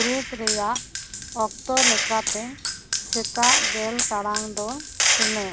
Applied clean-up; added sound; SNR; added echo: none; Gunshot, gunfire; -3 dB; none.